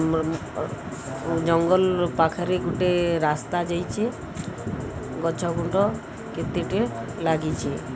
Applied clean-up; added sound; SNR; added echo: none; none; none; none.